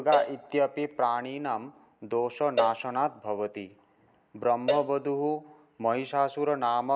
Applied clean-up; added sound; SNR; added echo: none; Cowbell; 6 dB; none.